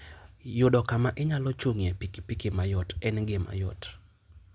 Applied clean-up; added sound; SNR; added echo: none; none; none; none.